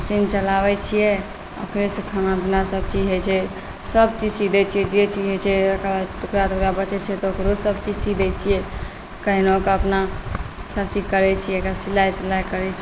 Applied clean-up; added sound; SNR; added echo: none; none; none; none.